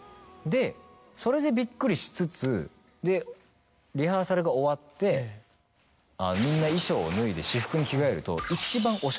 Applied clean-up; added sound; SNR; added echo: none; none; none; none.